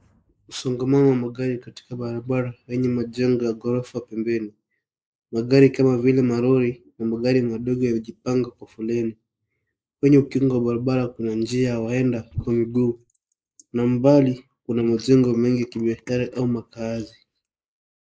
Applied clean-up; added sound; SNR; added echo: neural mask model Resemble Enhance denoiser.